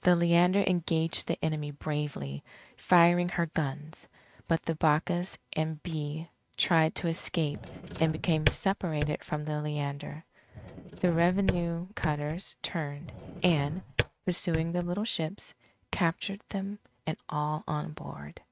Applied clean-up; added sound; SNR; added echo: neural mask model RNNoise.